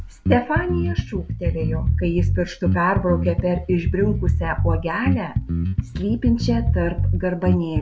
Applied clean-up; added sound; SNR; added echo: none; Bass guitar; -1 dB; none.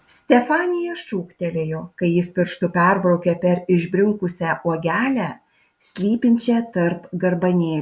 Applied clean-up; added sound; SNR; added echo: none; none; none; none.